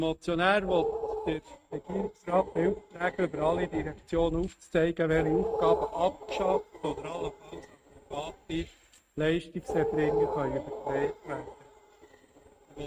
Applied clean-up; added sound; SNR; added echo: neural mask model RNNoise.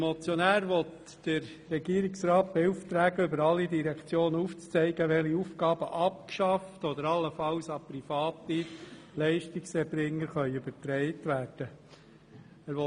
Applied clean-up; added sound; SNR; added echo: none; none; none; none.